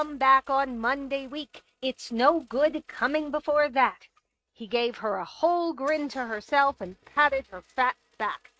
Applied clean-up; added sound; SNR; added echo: neural mask model RNNoise.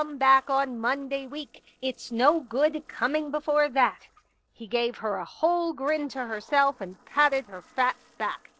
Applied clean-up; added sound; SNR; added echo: neural separator model SepFormer DNS4.